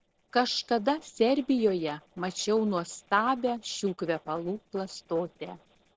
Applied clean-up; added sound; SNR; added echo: neural separator model SepFormer DNS4.